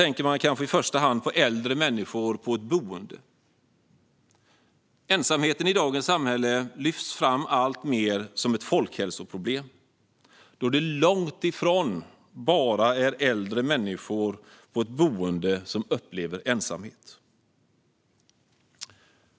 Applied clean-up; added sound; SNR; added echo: none; none; none; none.